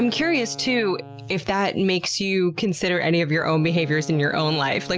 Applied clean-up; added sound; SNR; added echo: none; Wind instrument, woodwind instrument; 19 dB; none.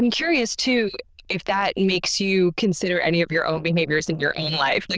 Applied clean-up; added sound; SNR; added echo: neural diffusion model UNIVERSE++.